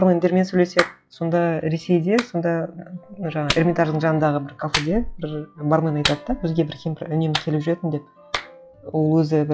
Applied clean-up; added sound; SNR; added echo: classical method log-MMSE.